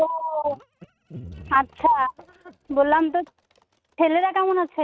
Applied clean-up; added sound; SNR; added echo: neural mask model RNNoise.